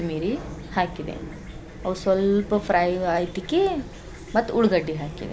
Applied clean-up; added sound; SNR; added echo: none; Chirp, tweet / Fowl; 13 dB; none.